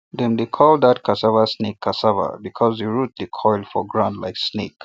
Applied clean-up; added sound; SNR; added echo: none; none; none; none.